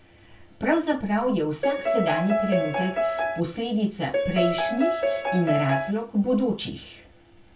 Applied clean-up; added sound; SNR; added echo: none; Piano; -1 dB; reverberation time 0.2 s.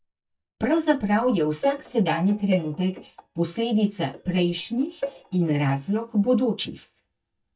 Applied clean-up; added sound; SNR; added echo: neural mask model DeepFilterNet 3.